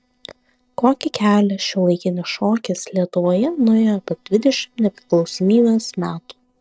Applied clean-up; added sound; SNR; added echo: neural separator model SepFormer DNS4.